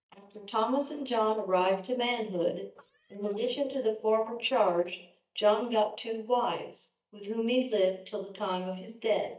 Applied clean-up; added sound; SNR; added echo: neural mask model DeepFilterNet 3.